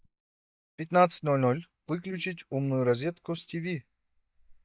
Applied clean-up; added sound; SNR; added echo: neural mask model DeepFilterNet 3.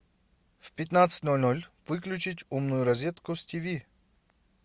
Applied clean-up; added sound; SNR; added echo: none; none; none; none.